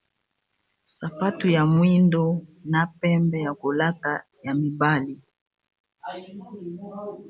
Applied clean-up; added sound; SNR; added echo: none; none; none; none.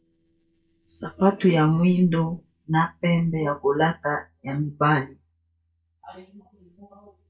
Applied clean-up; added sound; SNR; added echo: neural mask model DeepFilterNet 3.